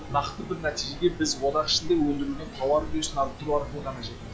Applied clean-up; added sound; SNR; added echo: classical method log-MMSE.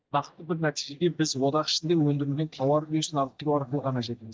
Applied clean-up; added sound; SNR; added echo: neural mask model DeepFilterNet 3.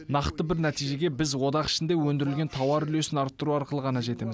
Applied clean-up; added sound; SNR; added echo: none; none; none; none.